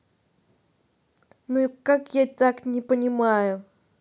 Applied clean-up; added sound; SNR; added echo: none; none; none; none.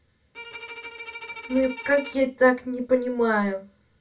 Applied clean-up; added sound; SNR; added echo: none; Bowed string instrument; 15 dB; reverberation time 0.2 s.